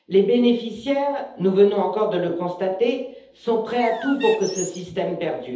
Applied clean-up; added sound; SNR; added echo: none; Bird; 12 dB; reverberation time 0.8 s.